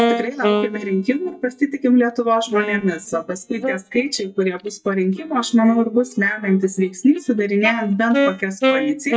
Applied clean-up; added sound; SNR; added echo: neural mask model DeepFilterNet 3.